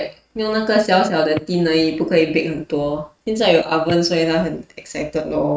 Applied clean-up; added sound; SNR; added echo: neural mask model RNNoise.